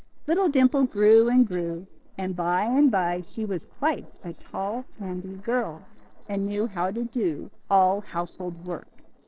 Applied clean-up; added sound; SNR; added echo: neural separator model SepFormer DNS4.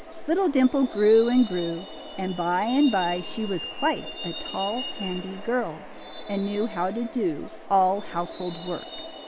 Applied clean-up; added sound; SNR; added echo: none; Truck; 13 dB; none.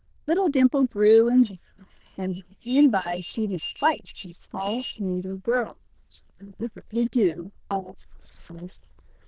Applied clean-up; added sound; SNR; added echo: neural diffusion model UNIVERSE++.